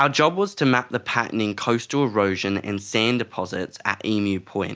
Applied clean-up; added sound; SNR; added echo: none; none; none; none.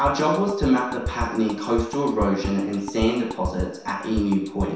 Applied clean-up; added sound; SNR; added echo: none; Drum kit; 9 dB; reverberation time 0.7 s.